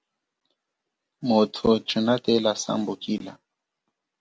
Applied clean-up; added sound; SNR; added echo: none; none; none; none.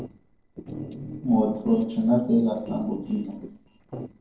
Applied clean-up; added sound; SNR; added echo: neural separator model SepFormer DNS4.